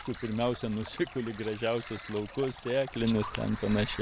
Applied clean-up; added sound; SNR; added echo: none; Camera + Stream; 11 dB; none.